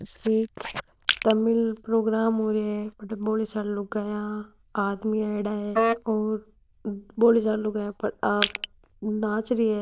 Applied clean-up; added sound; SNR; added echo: neural diffusion model UNIVERSE++.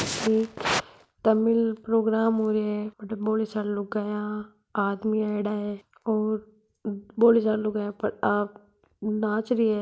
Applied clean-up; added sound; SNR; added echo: none; none; none; none.